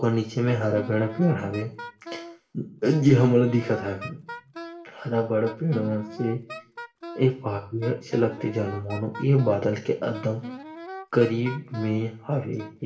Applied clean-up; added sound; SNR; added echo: none; Wind instrument, woodwind instrument; 15 dB; reverberation time 0.5 s.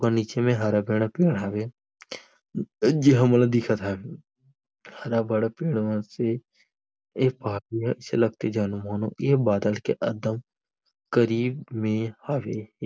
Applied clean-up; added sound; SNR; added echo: none; none; none; none.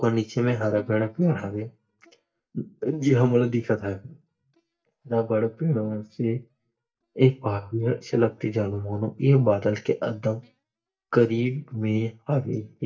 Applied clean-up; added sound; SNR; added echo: neural mask model DeepFilterNet 3.